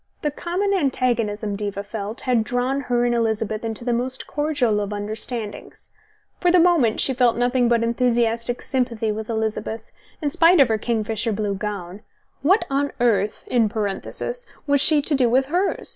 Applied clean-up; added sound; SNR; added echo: none; none; none; none.